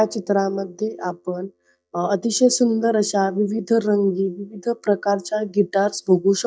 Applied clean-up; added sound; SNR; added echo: neural mask model DeepFilterNet 3.